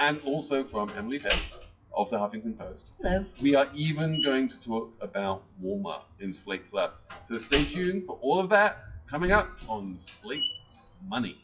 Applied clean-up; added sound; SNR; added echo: classical method WPE with log-MMSE.